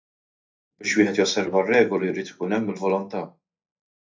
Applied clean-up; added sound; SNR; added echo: neural mask model DeepFilterNet 3.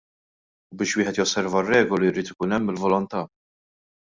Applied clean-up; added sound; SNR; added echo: none; none; none; none.